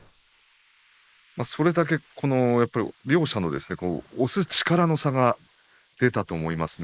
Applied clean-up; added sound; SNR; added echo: neural mask model Resemble Enhance denoiser.